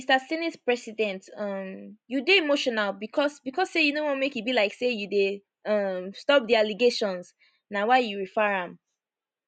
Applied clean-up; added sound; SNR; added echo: none; none; none; none.